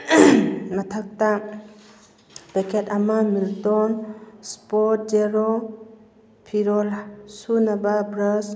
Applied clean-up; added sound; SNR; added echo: none; none; none; none.